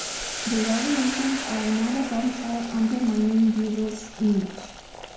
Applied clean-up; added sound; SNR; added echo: none; Boiling; 9 dB; reverberation time 0.6 s.